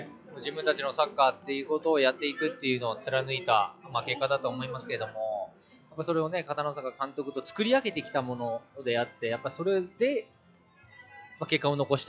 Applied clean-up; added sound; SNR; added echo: classical method log-MMSE.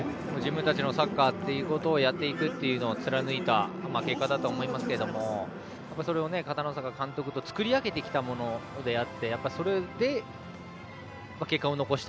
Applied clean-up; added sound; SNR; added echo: none; Wind instrument, woodwind instrument; 18 dB; none.